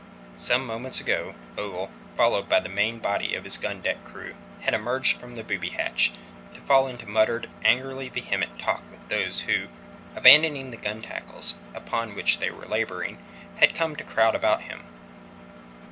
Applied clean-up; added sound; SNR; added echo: none; Engine; 18 dB; none.